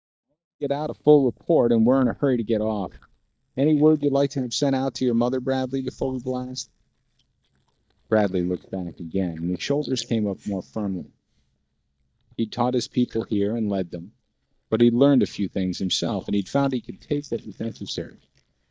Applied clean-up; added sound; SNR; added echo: neural mask model DeepFilterNet 3.